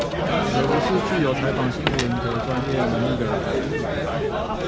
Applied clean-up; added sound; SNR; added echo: none; Coin (dropping); 14 dB; none.